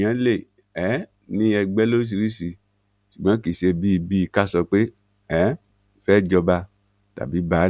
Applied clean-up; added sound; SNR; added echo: none; none; none; none.